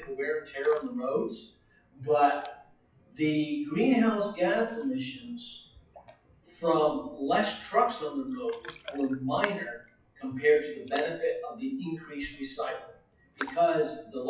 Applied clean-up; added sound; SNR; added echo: classical method WPE with log-MMSE.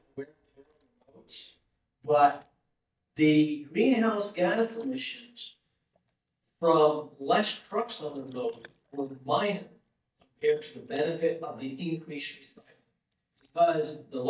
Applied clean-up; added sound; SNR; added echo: neural mask model DeepFilterNet 3.